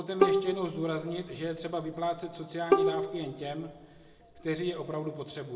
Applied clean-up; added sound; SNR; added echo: none; Bowed string instrument; -2 dB; reverberation time 1.1 s.